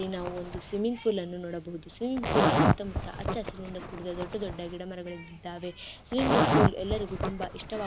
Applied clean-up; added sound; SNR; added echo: none; Zipper (clothing); -3 dB; none.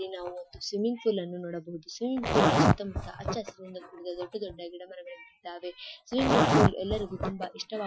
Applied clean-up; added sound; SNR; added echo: classical method Wiener filter.